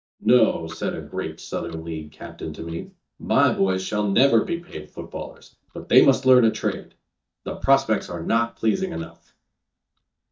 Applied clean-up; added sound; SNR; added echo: neural mask model DeepFilterNet 3.